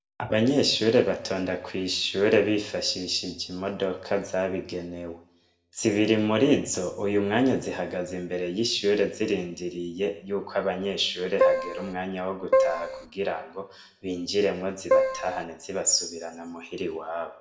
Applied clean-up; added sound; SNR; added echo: none; Keyboard (musical); -3 dB; reverberation time 0.6 s.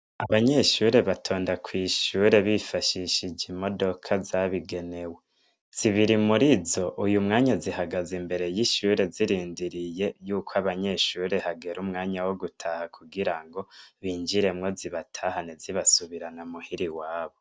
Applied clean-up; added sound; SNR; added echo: none; none; none; none.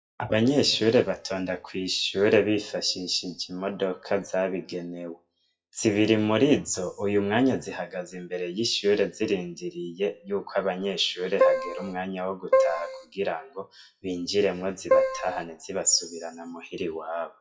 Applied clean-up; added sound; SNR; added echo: classical method WPE with log-MMSE.